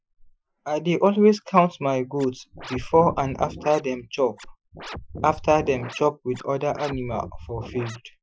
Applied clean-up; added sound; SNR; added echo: classical method Wiener filter.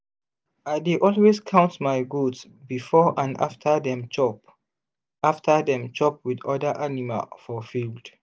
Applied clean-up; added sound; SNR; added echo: none; none; none; none.